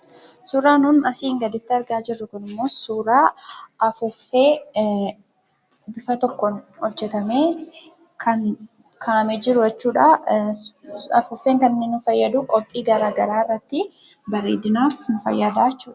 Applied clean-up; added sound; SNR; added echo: none; none; none; none.